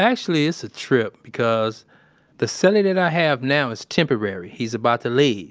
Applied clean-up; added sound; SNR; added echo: none; none; none; none.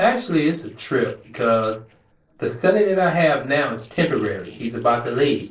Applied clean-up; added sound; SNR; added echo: neural separator model SepFormer DNS4.